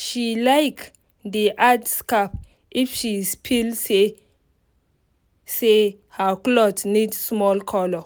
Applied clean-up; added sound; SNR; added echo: none; none; none; none.